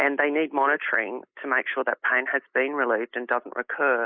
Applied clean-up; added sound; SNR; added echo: neural mask model Resemble Enhance denoiser.